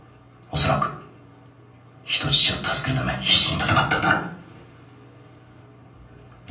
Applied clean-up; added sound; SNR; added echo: none; none; none; reverberation time 0.6 s.